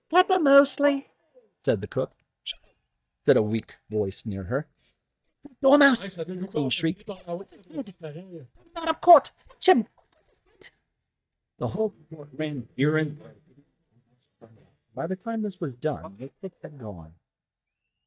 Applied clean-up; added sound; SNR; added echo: neural mask model DeepFilterNet 3.